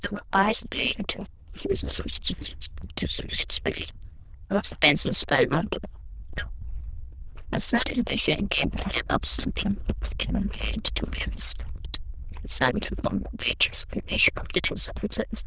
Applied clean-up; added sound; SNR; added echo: neural diffusion model UNIVERSE++.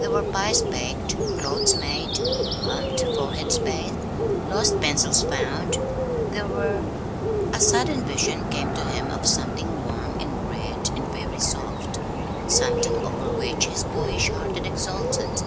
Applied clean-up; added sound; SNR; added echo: none; Bird; -3 dB; none.